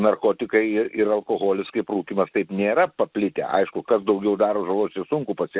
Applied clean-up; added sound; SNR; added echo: none; none; none; none.